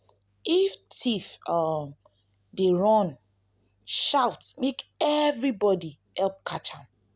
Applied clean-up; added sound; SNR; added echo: none; none; none; none.